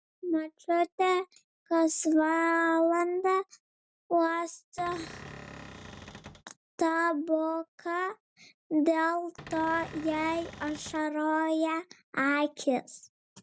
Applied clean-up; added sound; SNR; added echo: none; Cupboard open or close / Door; 15 dB; none.